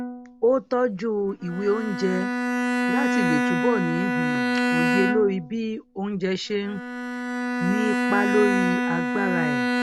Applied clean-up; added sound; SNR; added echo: none; Bowed string instrument; -1 dB; none.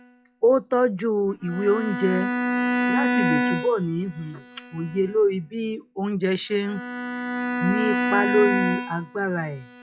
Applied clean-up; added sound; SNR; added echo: classical method log-MMSE.